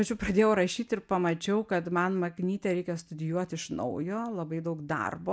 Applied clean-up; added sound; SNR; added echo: none; none; none; none.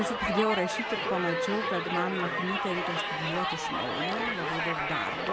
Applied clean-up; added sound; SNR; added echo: none; Crowd; -2 dB; none.